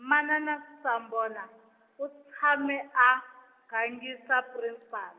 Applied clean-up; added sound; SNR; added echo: none; none; none; none.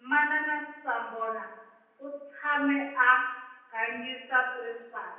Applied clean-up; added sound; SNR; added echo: none; none; none; reverberation time 0.9 s.